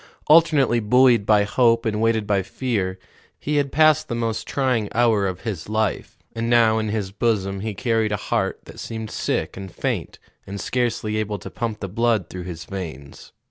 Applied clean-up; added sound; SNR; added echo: none; none; none; none.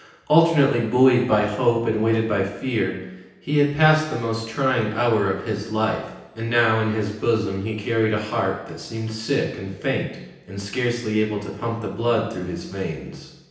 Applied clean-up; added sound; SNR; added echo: none; none; none; reverberation time 0.9 s.